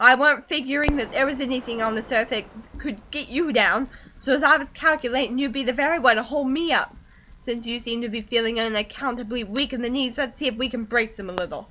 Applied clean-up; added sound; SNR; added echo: none; Crackle; 17 dB; none.